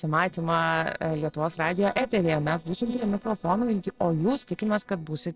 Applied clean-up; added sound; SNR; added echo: neural separator model SepFormer DNS4.